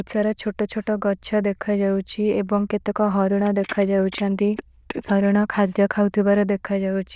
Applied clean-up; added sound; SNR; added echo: neural diffusion model UNIVERSE++.